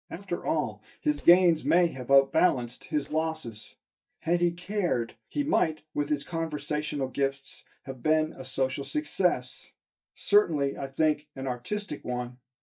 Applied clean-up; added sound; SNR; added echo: neural mask model DeepFilterNet 3.